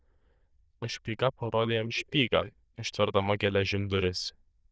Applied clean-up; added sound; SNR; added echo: neural diffusion model UNIVERSE++.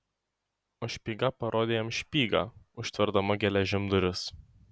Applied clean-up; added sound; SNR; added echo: none; none; none; none.